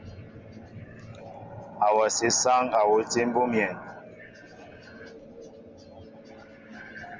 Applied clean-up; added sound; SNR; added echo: none; none; none; none.